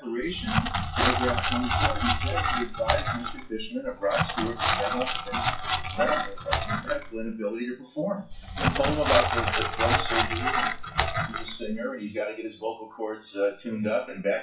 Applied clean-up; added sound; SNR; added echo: classical method WPE with log-MMSE.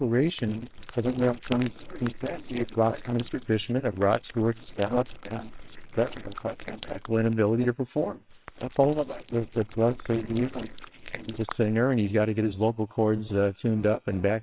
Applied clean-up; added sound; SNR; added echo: neural separator model SepFormer WHAMR!.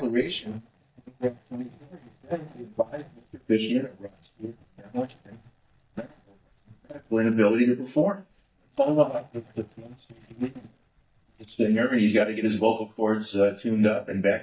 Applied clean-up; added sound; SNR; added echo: neural mask model DeepFilterNet 3.